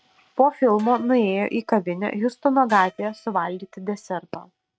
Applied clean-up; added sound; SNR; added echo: neural mask model RNNoise.